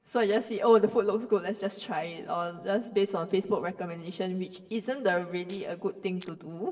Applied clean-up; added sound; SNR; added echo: neural separator model SepFormer DNS4.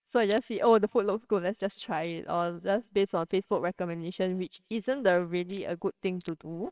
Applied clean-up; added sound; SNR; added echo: neural separator model SepFormer WHAMR!.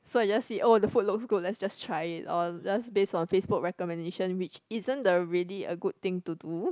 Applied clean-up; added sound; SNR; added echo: none; none; none; none.